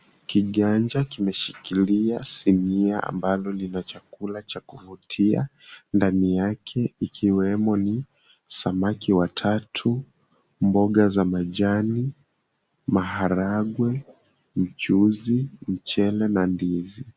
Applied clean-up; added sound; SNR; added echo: none; none; none; none.